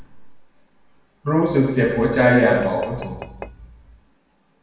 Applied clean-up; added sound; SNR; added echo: none; Tap / Glass; 17 dB; reverberation time 0.9 s.